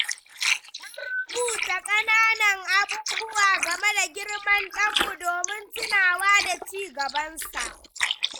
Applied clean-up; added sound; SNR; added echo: neural mask model Resemble Enhance denoiser.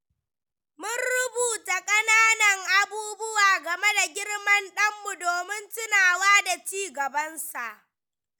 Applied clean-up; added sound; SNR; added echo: none; none; none; none.